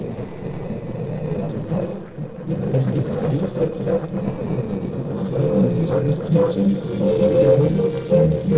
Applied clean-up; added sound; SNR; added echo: neural separator model SepFormer DNS4.